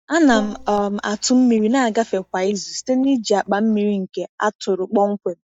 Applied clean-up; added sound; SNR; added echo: neural mask model DeepFilterNet 3.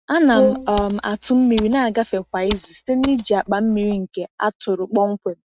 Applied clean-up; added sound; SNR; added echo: neural mask model RNNoise.